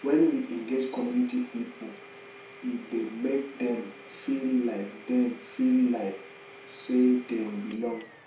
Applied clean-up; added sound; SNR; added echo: none; Domestic sounds, home sounds; 19 dB; reverberation time 0.6 s.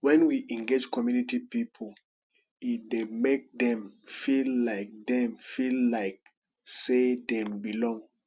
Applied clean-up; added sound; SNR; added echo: none; none; none; none.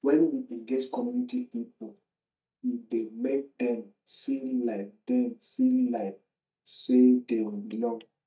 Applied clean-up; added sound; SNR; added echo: neural mask model DeepFilterNet 3.